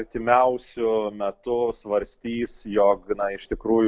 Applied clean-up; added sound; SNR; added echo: none; none; none; none.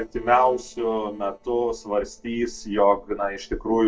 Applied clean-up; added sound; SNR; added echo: neural separator model SepFormer DNS4.